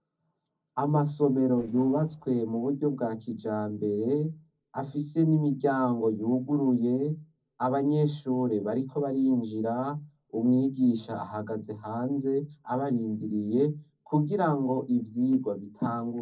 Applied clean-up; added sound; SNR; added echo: neural separator model SepFormer DNS4.